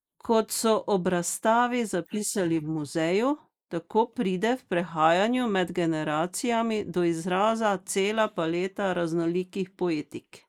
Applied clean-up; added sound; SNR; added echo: neural mask model Resemble Enhance denoiser.